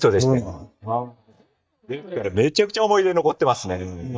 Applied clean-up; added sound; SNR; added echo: neural mask model DeepFilterNet 3.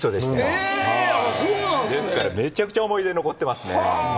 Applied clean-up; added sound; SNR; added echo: none; Keys jangling; 16 dB; none.